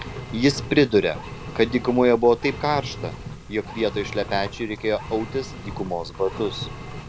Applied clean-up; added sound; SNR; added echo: none; Engine; 11 dB; none.